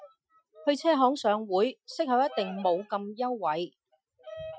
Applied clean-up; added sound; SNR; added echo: classical method Wiener filter.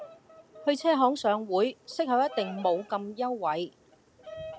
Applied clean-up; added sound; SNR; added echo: none; Bird vocalization, bird call, bird song; 18 dB; none.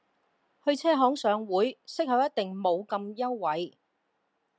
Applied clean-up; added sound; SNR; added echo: none; none; none; none.